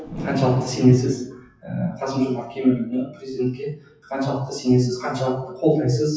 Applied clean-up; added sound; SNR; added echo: classical method WPE with log-MMSE.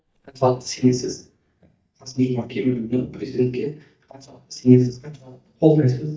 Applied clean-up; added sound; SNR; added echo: neural mask model DeepFilterNet 3.